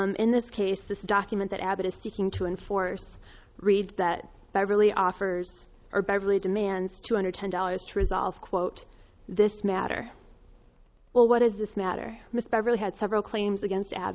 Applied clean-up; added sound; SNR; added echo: none; none; none; none.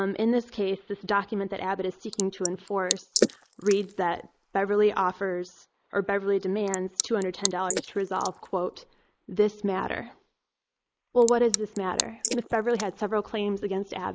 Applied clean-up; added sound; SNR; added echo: neural mask model Resemble Enhance denoiser.